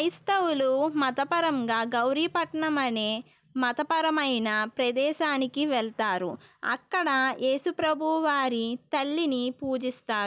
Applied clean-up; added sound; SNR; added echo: none; none; none; none.